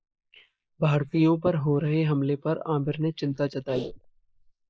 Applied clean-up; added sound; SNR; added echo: neural mask model Resemble Enhance denoiser.